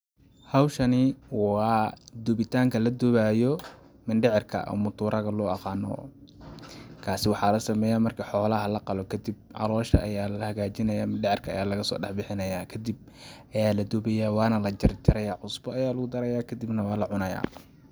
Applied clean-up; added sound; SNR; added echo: none; none; none; none.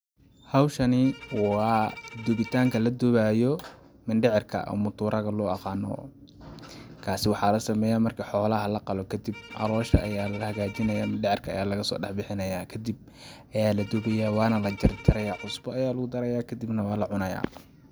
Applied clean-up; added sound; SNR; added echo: none; Bowed string instrument; 18 dB; none.